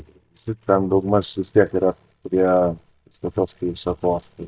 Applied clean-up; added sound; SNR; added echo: neural mask model DeepFilterNet 3.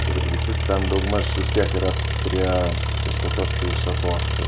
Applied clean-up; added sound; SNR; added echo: none; Engine; -4 dB; none.